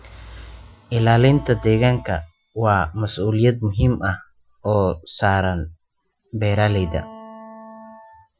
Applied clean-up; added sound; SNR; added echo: classical method Wiener filter.